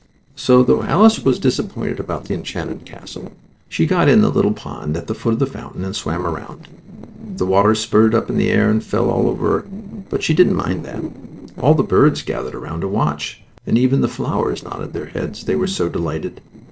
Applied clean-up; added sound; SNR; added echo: neural separator model SepFormer DNS4.